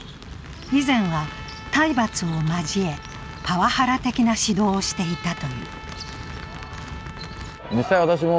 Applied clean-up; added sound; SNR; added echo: none; Trumpet; 18 dB; none.